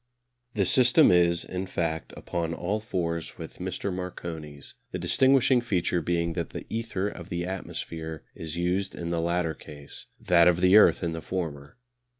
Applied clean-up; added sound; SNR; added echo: none; none; none; none.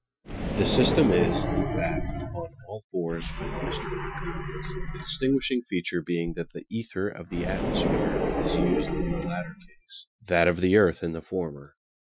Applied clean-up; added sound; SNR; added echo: classical method Wiener filter.